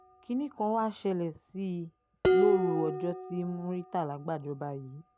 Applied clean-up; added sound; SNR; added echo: none; Dishes, pots, and pans; 1 dB; none.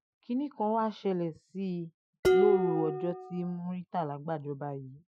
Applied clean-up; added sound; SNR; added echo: classical method Wiener filter.